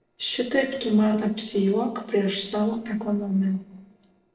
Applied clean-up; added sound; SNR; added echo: neural separator model SepFormer DNS4.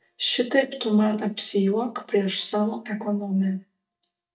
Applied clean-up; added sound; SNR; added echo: neural mask model DeepFilterNet 3.